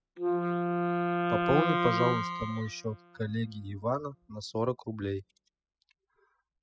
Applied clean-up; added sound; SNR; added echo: classical method spectral subtraction.